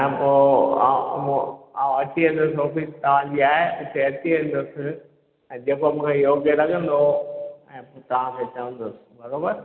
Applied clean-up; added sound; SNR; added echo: none; none; none; none.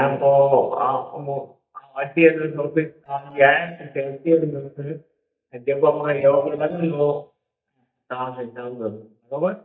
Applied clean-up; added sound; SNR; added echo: neural mask model DeepFilterNet 3.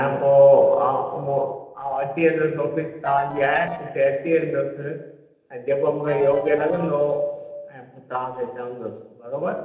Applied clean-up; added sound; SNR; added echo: neural separator model SepFormer DNS4.